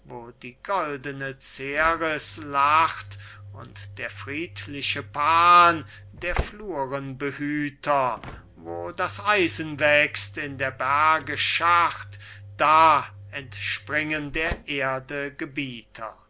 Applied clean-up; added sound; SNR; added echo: none; Slam / Engine; 16 dB; none.